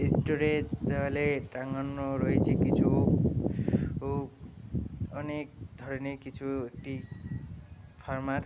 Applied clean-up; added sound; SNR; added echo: none; none; none; none.